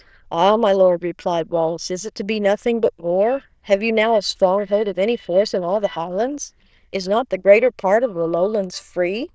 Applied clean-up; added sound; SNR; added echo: neural diffusion model UNIVERSE++.